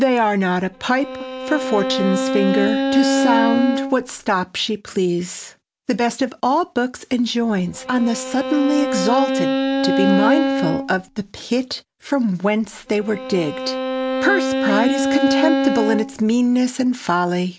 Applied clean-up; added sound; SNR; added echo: none; Bowed string instrument; 1 dB; none.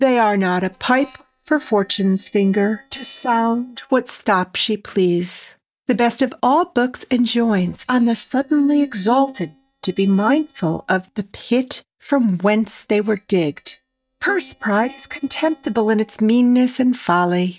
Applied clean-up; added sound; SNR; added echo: neural mask model DeepFilterNet 3.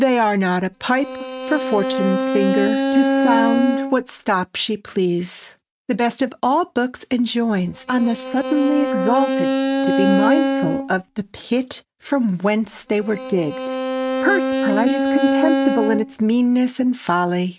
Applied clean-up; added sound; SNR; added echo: neural mask model RNNoise.